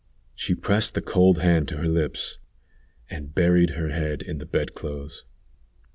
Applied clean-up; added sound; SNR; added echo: none; none; none; none.